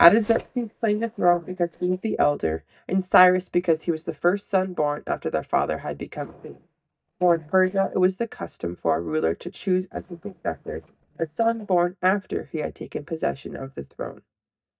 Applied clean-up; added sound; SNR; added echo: neural mask model DeepFilterNet 3.